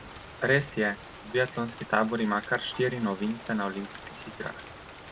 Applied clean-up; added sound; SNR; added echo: none; Rain; 14 dB; none.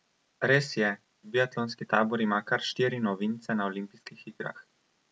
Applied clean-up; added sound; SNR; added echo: none; none; none; none.